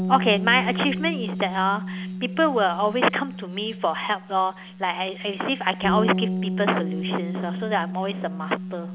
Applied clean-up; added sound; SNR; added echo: none; Bass guitar; 5 dB; none.